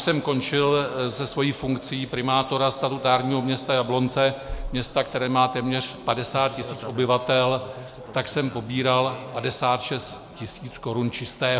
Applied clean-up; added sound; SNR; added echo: none; none; none; none.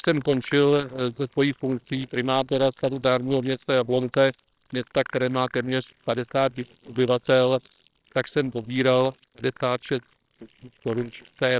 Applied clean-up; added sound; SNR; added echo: neural separator model SepFormer WHAMR!.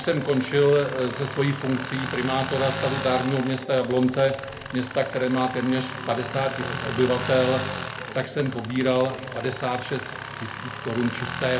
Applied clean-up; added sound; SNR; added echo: none; Tools; 9 dB; reverberation time 0.3 s.